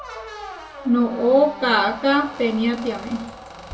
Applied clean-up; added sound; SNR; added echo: none; Squeak; 15 dB; reverberation time 0.2 s.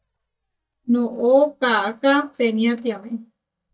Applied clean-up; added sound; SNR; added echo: neural mask model DeepFilterNet 3.